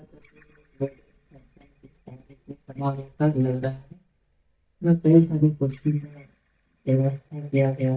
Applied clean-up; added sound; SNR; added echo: neural mask model DeepFilterNet 3.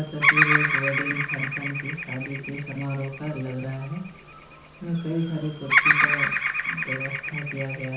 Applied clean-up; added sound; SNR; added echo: none; Bird vocalization, bird call, bird song; -5 dB; reverberation time 0.6 s.